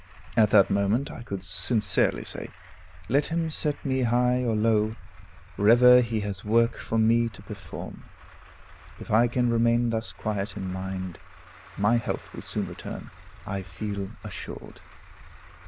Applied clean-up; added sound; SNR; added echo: none; Truck; 18 dB; none.